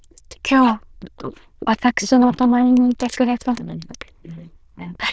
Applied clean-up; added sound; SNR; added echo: neural diffusion model UNIVERSE++.